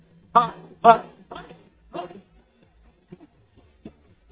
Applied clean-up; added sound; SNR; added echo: neural mask model DeepFilterNet 3.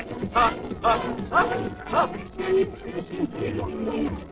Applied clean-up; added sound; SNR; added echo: neural separator model SepFormer DNS4.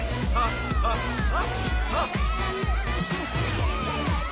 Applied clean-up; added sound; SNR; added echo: none; none; none; none.